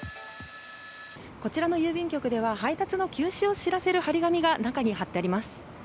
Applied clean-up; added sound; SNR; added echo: none; none; none; none.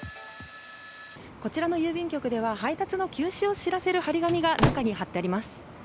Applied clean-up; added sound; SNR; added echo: none; Slam / Microwave oven; -1 dB; none.